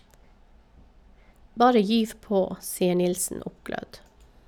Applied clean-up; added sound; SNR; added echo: none; none; none; none.